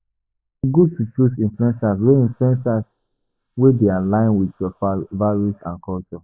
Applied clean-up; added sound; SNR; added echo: neural mask model Resemble Enhance denoiser.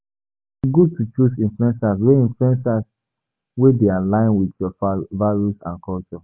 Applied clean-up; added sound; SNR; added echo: none; none; none; none.